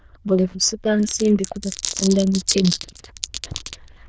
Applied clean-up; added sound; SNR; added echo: neural diffusion model UNIVERSE++.